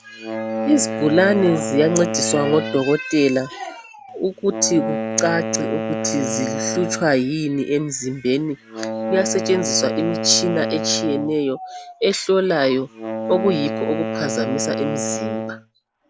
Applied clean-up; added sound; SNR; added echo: none; Wind instrument, woodwind instrument; 6 dB; none.